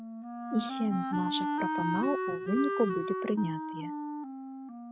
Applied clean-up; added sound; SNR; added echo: neural mask model RNNoise.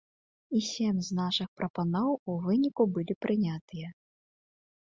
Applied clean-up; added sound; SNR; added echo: none; none; none; none.